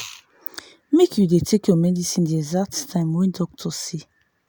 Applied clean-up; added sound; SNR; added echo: none; none; none; none.